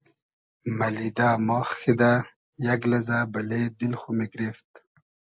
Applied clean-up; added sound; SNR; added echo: none; none; none; none.